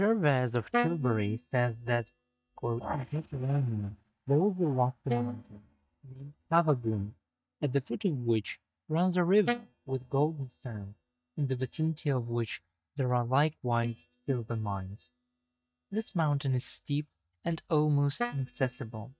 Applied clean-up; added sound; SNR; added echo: neural mask model DeepFilterNet 3.